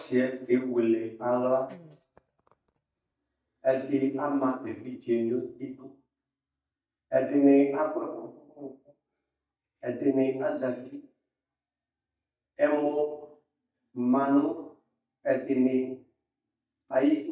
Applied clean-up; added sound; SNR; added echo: neural mask model DeepFilterNet 3.